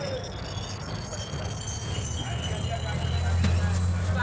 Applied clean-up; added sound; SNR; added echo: neural separator model SepFormer DNS4.